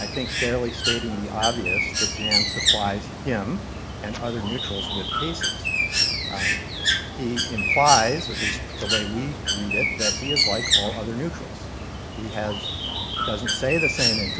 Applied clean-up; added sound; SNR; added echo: none; Bird; -2 dB; none.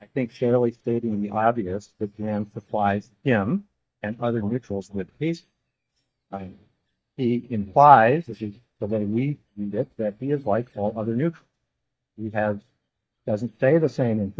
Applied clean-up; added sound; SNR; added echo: neural mask model DeepFilterNet 3.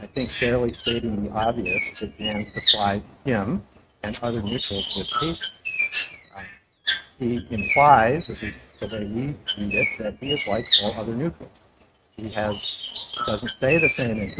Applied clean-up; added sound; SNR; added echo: neural mask model RNNoise.